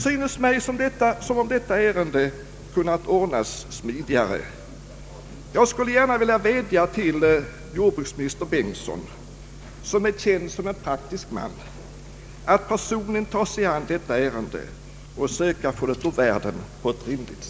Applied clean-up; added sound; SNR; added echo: none; none; none; none.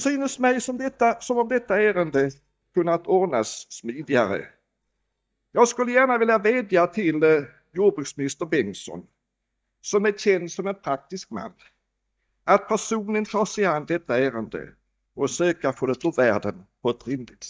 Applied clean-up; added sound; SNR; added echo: neural mask model DeepFilterNet 3.